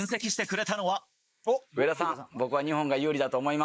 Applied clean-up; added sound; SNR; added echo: neural mask model Resemble Enhance denoiser.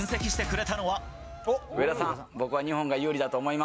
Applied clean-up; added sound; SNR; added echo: none; Cheering; 18 dB; none.